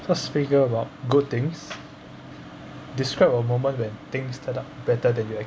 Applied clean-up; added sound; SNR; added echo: none; none; none; none.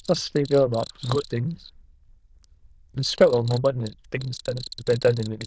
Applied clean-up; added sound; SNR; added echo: neural diffusion model UNIVERSE++.